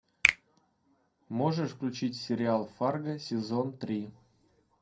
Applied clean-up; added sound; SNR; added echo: none; Finger snapping; 1 dB; reverberation time 0.2 s.